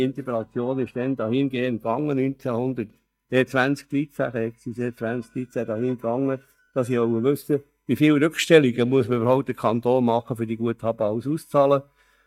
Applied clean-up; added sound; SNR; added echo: neural mask model DeepFilterNet 3.